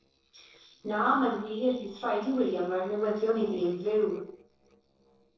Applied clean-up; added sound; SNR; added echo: neural separator model SepFormer DNS4.